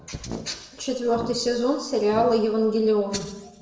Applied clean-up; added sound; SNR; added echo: none; Brass instrument; 14 dB; reverberation time 1.0 s.